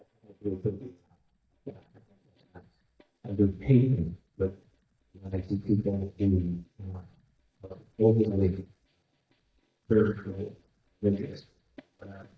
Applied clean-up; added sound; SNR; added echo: neural mask model DeepFilterNet 3.